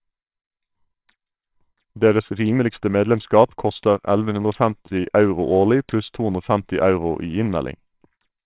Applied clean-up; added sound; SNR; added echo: neural separator model SepFormer WHAMR!.